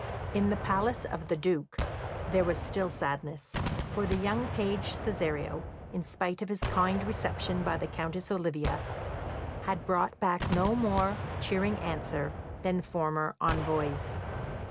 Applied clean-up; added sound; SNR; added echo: none; Gunshot, gunfire; 5 dB; none.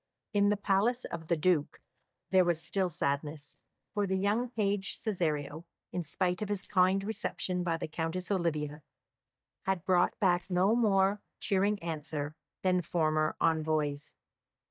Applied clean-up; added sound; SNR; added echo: neural mask model DeepFilterNet 3.